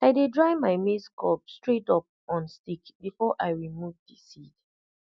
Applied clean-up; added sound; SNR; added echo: none; none; none; none.